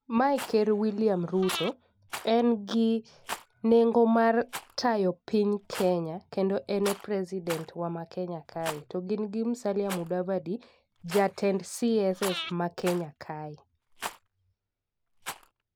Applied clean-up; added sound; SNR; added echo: none; Rattle + Breathing; 15 dB; none.